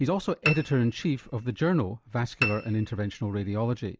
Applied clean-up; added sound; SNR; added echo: none; Piano; 8 dB; none.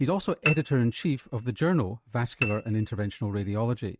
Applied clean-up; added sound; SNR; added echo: neural mask model RNNoise.